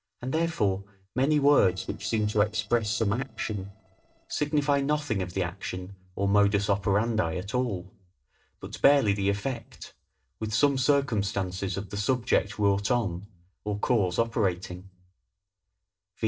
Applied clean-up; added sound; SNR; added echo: neural separator model SepFormer DNS4.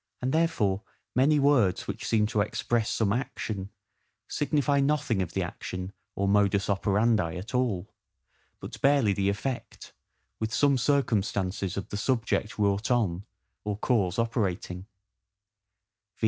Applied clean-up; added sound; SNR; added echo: none; none; none; none.